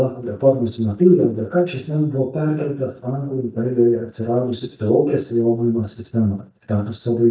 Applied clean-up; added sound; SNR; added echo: neural mask model DeepFilterNet 3.